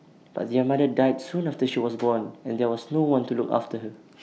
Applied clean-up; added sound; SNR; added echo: none; none; none; none.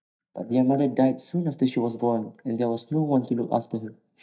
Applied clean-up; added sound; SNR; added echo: neural mask model DeepFilterNet 3.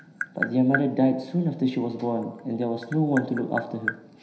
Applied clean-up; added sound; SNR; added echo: none; Tap; 10 dB; reverberation time 0.9 s.